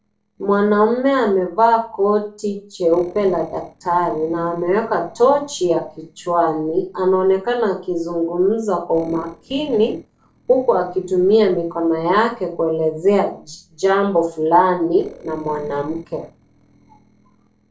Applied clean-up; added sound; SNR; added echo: neural separator model SepFormer DNS4.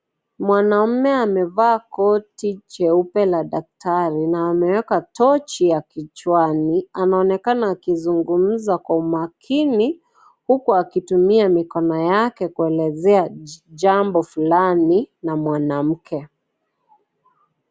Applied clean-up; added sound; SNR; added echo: none; none; none; none.